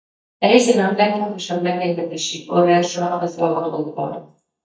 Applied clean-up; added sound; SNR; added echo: neural mask model DeepFilterNet 3.